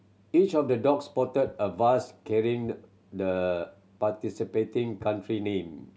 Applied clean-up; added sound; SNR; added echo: none; none; none; none.